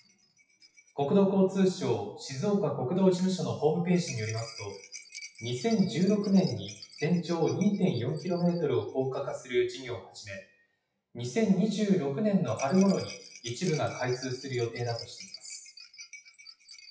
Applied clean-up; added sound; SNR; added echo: classical method WPE with log-MMSE.